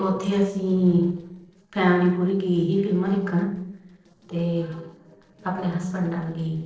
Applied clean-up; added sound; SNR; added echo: neural separator model SepFormer DNS4.